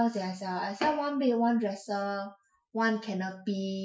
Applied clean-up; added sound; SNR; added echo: classical method Wiener filter.